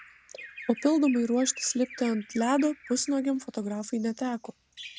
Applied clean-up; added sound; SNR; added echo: none; Bird vocalization, bird call, bird song; 19 dB; none.